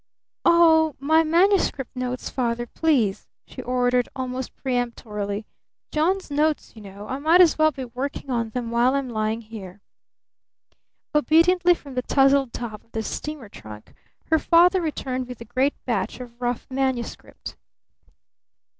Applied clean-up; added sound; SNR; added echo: none; none; none; none.